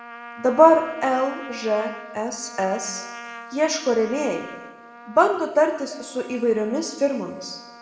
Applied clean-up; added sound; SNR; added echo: none; Trumpet; 17 dB; reverberation time 1.0 s.